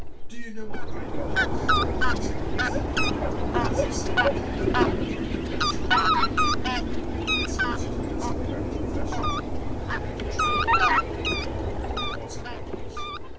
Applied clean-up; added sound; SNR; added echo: none; Fowl; -4 dB; reverberation time 0.2 s.